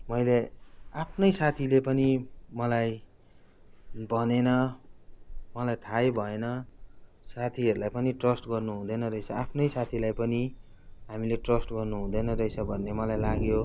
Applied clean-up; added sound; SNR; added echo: none; Thunder; 10 dB; none.